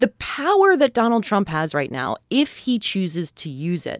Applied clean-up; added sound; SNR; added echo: none; none; none; none.